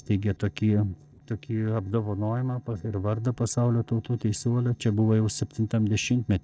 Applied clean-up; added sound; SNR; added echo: neural separator model SepFormer DNS4.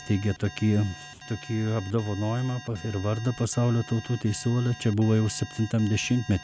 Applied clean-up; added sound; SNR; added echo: none; Alarm; 18 dB; none.